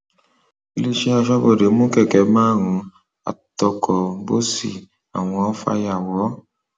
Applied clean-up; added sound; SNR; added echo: none; none; none; none.